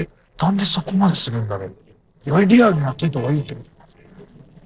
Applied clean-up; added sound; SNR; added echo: neural separator model SepFormer DNS4.